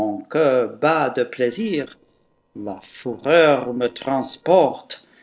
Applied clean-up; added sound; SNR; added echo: neural separator model SepFormer DNS4.